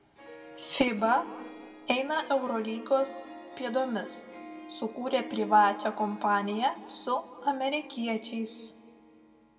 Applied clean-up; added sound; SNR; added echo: none; Harp; 16 dB; reverberation time 1.2 s.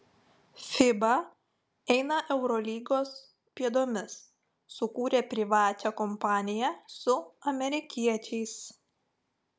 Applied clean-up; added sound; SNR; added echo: none; none; none; none.